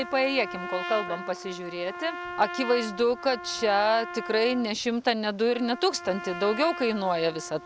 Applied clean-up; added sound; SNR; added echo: none; Trumpet; 11 dB; none.